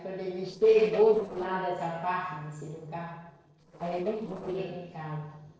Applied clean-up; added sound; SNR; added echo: neural separator model SepFormer DNS4.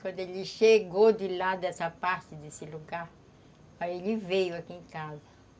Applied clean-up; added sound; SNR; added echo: none; none; none; none.